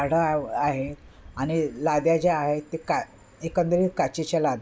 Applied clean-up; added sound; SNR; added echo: none; none; none; none.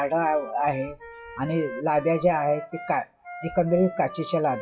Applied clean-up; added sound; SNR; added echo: classical method WPE with log-MMSE.